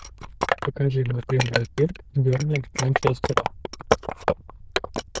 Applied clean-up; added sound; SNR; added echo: neural diffusion model UNIVERSE++.